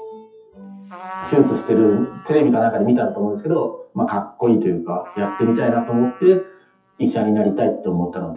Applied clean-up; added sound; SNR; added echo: classical method WPE with log-MMSE.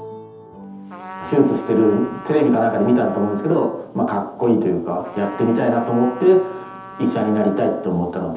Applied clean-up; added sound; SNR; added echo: none; Trumpet; 18 dB; reverberation time 0.8 s.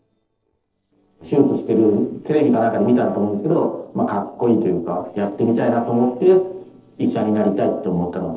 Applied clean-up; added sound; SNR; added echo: neural separator model SepFormer DNS4.